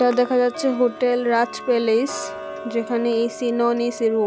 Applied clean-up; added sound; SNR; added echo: none; Tick-tock; 13 dB; none.